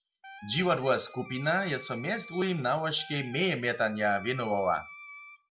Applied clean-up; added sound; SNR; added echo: none; Wind instrument, woodwind instrument; 18 dB; none.